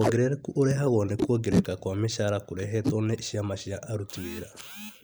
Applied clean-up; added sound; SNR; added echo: neural mask model Resemble Enhance denoiser.